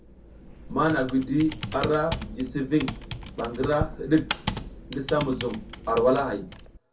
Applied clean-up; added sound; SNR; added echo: none; Computer keyboard; 8 dB; reverberation time 0.3 s.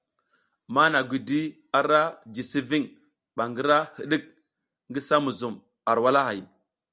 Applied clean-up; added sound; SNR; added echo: none; none; none; none.